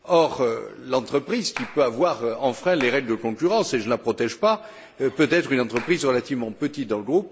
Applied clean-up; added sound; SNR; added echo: none; Clapping; 17 dB; none.